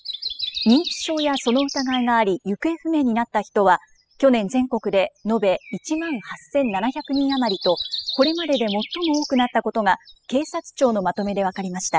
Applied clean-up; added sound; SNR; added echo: classical method spectral subtraction.